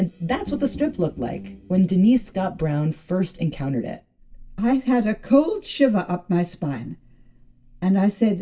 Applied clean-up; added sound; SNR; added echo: none; none; none; reverberation time 0.2 s.